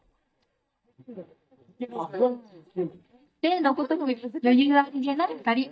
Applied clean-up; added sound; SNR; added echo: neural mask model DeepFilterNet 3.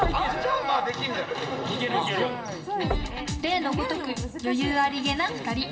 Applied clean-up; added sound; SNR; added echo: none; Knock; 11 dB; reverberation time 1.9 s.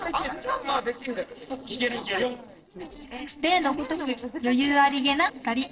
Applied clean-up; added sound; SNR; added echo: neural separator model SepFormer DNS4.